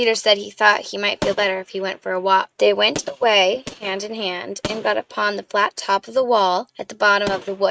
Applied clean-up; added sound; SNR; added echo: neural mask model RNNoise.